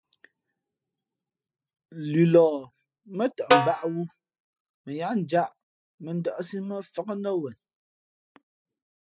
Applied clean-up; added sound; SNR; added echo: classical method spectral subtraction.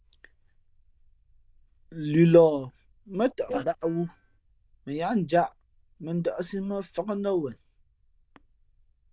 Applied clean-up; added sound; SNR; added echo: neural diffusion model UNIVERSE++.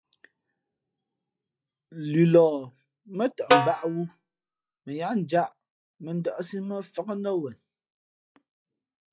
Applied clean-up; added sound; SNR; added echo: classical method log-MMSE.